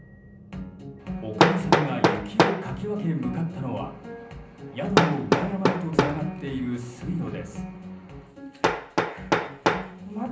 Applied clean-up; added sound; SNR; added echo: none; Hammer; -4 dB; reverberation time 0.6 s.